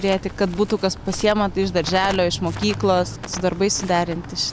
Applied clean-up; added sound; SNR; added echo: none; Crackle; 16 dB; none.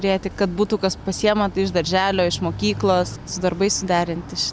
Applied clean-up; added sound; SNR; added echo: none; none; none; none.